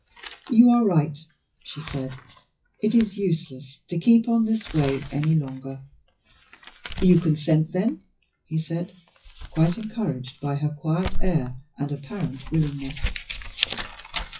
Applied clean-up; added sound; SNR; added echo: classical method WPE with log-MMSE.